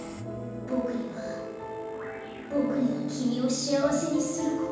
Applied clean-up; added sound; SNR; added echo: none; Boat, Water vehicle; 17 dB; reverberation time 1.2 s.